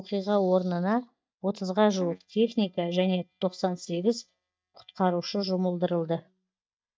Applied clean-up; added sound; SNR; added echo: neural mask model DeepFilterNet 3.